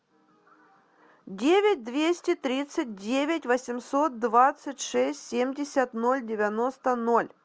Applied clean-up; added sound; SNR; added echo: none; none; none; none.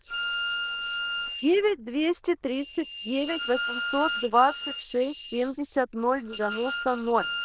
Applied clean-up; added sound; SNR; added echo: neural diffusion model UNIVERSE++.